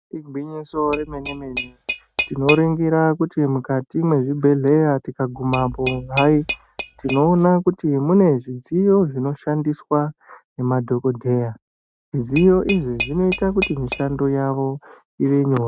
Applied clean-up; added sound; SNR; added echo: neural mask model RNNoise.